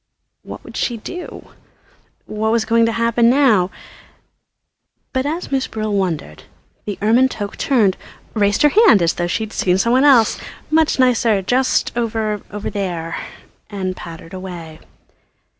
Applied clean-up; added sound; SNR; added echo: none; Breathing; 16 dB; none.